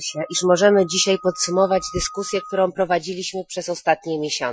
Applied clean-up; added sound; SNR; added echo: classical method Wiener filter.